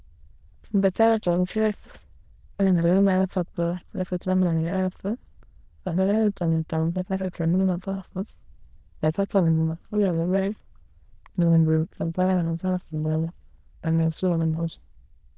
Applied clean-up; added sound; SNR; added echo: neural diffusion model UNIVERSE++.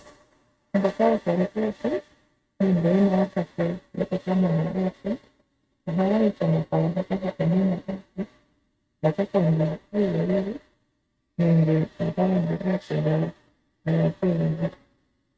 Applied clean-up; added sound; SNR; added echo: neural mask model RNNoise.